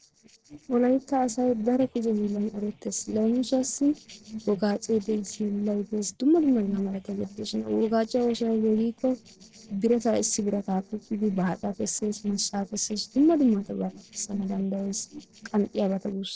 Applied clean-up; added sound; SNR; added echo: neural separator model SepFormer DNS4.